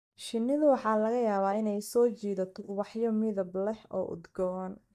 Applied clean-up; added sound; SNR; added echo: neural mask model DeepFilterNet 3.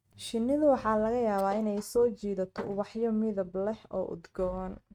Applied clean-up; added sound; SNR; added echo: neural mask model RNNoise.